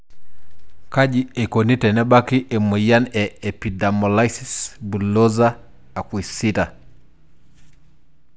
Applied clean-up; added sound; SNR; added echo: none; none; none; none.